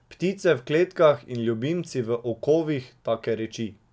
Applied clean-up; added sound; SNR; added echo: none; none; none; none.